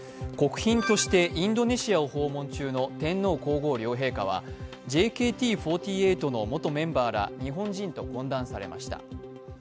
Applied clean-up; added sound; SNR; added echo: none; none; none; none.